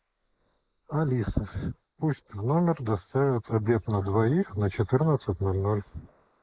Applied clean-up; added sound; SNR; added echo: neural mask model Resemble Enhance denoiser.